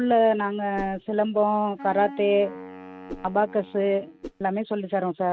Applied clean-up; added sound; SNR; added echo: neural mask model RNNoise.